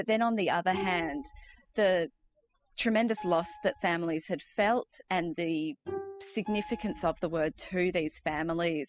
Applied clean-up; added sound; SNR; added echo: classical method spectral subtraction.